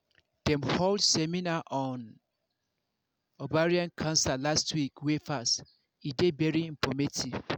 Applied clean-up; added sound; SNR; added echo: none; none; none; none.